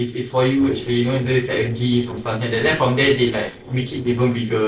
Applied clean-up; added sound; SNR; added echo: neural separator model SepFormer DNS4.